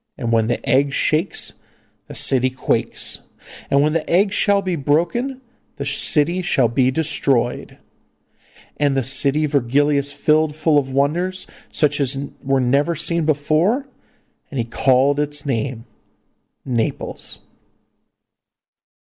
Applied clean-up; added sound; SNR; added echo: none; none; none; none.